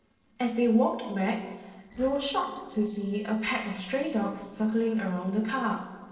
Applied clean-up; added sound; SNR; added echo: neural separator model SepFormer DNS4.